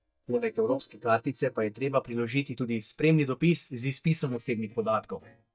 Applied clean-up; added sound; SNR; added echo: neural mask model DeepFilterNet 3.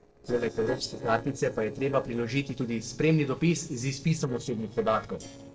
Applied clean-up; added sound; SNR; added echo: neural separator model SepFormer DNS4.